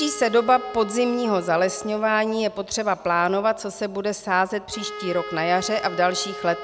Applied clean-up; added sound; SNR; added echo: none; Wind instrument, woodwind instrument; 14 dB; none.